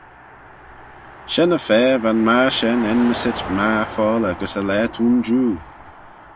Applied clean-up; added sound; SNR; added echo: none; Car passing by; 14 dB; none.